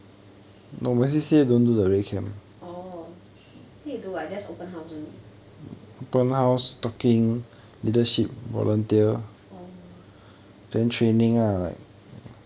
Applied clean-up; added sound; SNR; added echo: none; none; none; none.